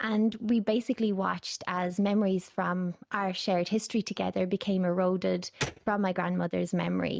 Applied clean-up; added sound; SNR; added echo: neural mask model RNNoise.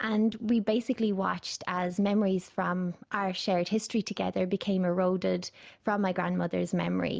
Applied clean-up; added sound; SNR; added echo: none; none; none; none.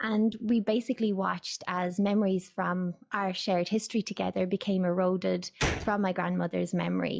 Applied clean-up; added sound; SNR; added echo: classical method log-MMSE.